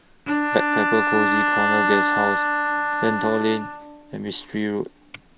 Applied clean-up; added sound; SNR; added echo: none; Bowed string instrument; -2 dB; none.